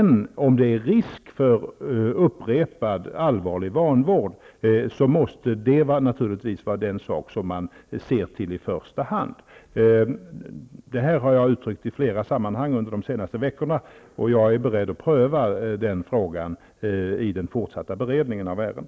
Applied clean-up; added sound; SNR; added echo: none; none; none; none.